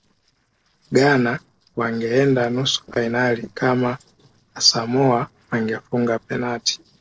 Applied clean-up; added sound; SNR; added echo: neural separator model SepFormer DNS4.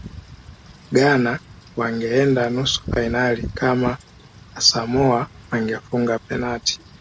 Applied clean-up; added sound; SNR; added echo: none; Wind / Rain; 15 dB; none.